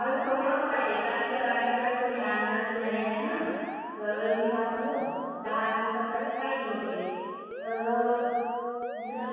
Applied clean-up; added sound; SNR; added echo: none; Alarm; 10 dB; reverberation time 2.2 s.